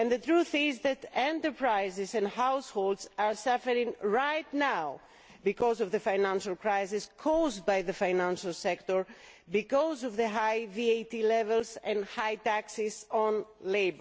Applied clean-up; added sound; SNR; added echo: none; none; none; none.